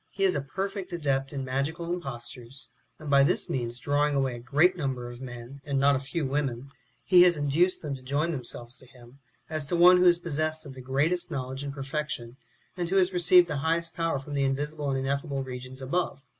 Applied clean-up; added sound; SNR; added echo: none; none; none; none.